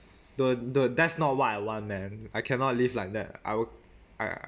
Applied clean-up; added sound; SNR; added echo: none; none; none; none.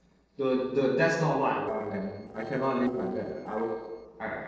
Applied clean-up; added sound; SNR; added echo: neural separator model SepFormer DNS4.